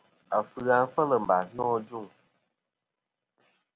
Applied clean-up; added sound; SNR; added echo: none; none; none; none.